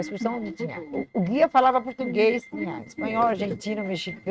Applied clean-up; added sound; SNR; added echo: neural mask model RNNoise.